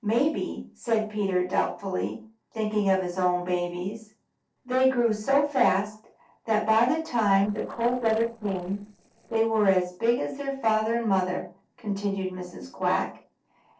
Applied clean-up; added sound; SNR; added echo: neural separator model SepFormer DNS4.